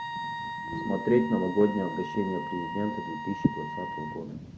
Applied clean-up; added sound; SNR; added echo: none; Wind instrument, woodwind instrument; 7 dB; none.